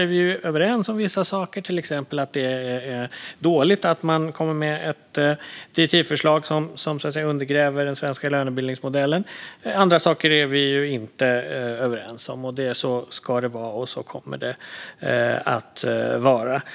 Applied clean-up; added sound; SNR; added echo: none; none; none; none.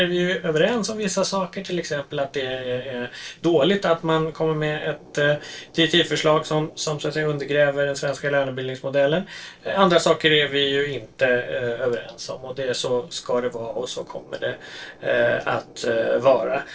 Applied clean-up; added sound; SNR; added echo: neural separator model SepFormer DNS4.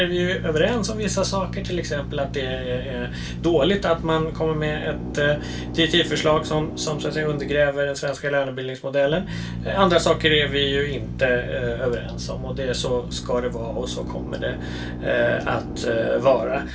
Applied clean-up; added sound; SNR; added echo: none; Drill; 8 dB; reverberation time 0.2 s.